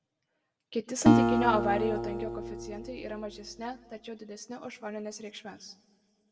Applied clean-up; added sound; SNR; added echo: none; Acoustic guitar; -4 dB; reverberation time 1.0 s.